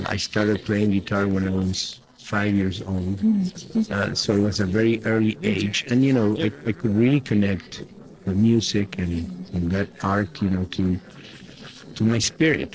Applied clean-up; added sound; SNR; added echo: neural separator model SepFormer DNS4.